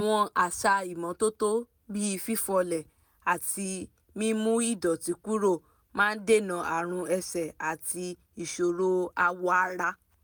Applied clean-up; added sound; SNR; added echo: none; none; none; none.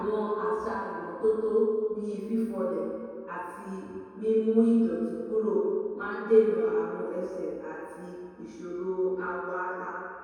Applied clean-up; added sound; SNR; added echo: none; none; none; reverberation time 2.2 s.